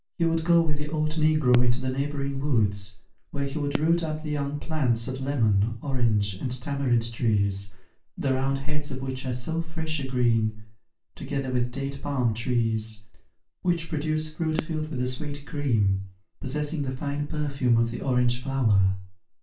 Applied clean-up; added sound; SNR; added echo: none; Fireworks; 16 dB; reverberation time 0.3 s.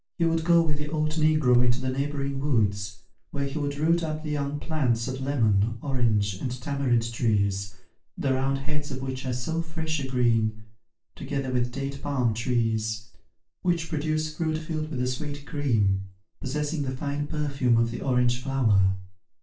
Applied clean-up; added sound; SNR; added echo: neural separator model SepFormer DNS4.